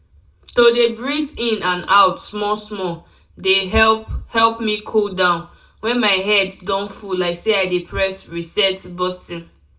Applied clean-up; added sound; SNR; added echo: none; none; none; reverberation time 0.2 s.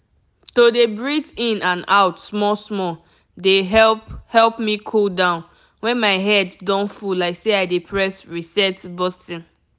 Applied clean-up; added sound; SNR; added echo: none; none; none; none.